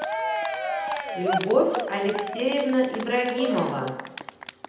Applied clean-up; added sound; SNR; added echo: none; Cheering; 5 dB; reverberation time 0.9 s.